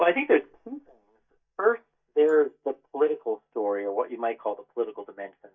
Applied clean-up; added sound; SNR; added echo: neural mask model DeepFilterNet 3.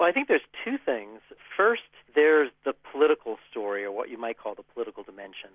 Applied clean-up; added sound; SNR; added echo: none; none; none; none.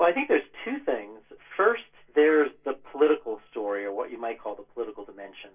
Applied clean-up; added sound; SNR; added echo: neural separator model SepFormer DNS4.